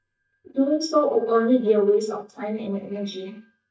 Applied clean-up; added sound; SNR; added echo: neural mask model DeepFilterNet 3.